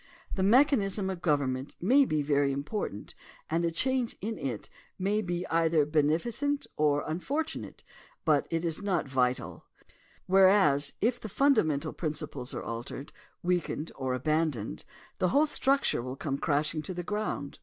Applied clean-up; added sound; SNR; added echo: none; none; none; none.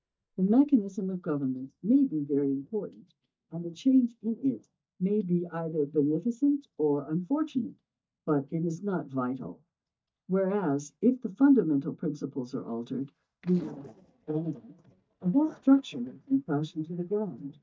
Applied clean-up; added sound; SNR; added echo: neural mask model DeepFilterNet 3.